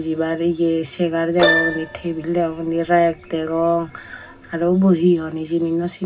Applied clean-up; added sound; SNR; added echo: none; Keyboard (musical); 6 dB; reverberation time 0.4 s.